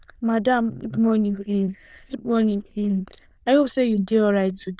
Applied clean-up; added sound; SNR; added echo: neural diffusion model UNIVERSE++.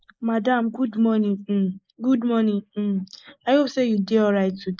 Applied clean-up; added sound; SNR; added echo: neural mask model Resemble Enhance denoiser.